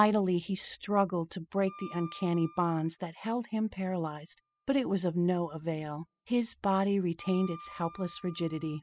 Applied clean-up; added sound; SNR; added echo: classical method spectral subtraction.